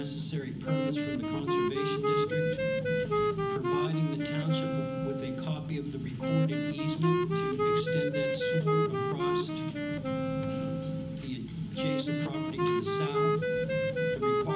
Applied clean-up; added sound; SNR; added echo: none; Wind instrument, woodwind instrument; -2 dB; reverberation time 0.4 s.